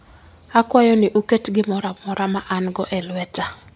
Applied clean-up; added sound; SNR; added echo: none; none; none; none.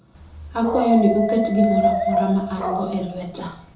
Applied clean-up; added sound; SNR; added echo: none; Dog; 2 dB; reverberation time 0.5 s.